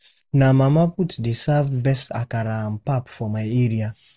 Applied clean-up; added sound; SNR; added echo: none; none; none; none.